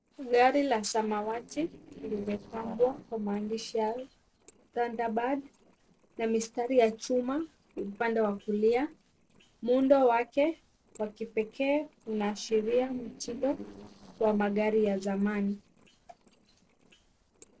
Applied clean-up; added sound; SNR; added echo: neural separator model SepFormer DNS4.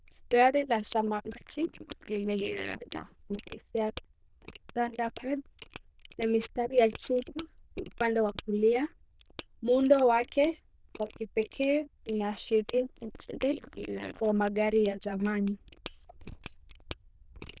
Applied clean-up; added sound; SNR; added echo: neural diffusion model UNIVERSE++.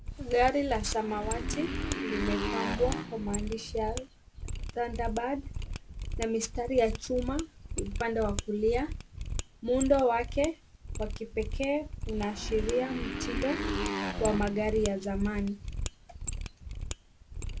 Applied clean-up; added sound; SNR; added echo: none; Motorcycle + Mechanisms; 4 dB; none.